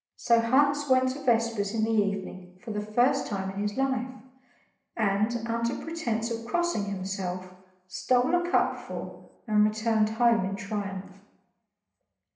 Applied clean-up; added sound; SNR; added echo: none; none; none; reverberation time 0.8 s.